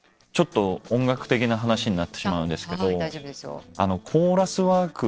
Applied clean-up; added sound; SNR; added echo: neural separator model SepFormer DNS4.